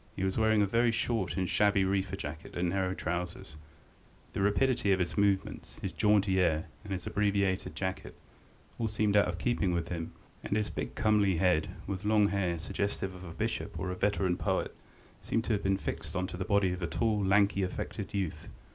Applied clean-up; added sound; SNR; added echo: none; none; none; none.